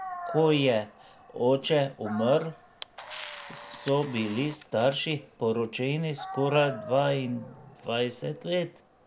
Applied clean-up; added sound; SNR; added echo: none; Dog + Camera; 14 dB; none.